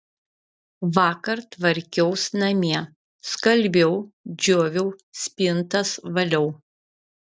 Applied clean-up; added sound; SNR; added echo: none; none; none; none.